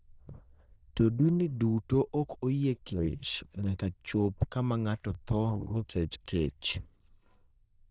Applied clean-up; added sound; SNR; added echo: neural diffusion model UNIVERSE++.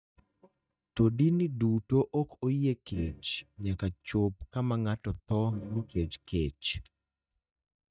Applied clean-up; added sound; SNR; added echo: neural mask model DeepFilterNet 3.